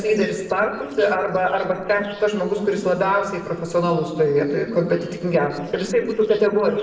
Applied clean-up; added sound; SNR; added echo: neural separator model SepFormer DNS4.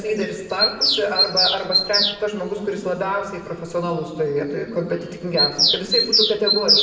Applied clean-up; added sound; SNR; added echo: none; Bird vocalization, bird call, bird song; -1 dB; reverberation time 1.1 s.